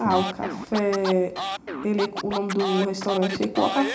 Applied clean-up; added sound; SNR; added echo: none; Scratching (performance technique); 7 dB; reverberation time 0.4 s.